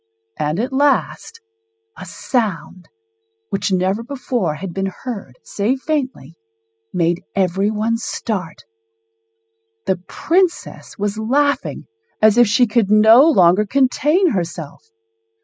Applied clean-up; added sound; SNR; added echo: classical method spectral subtraction.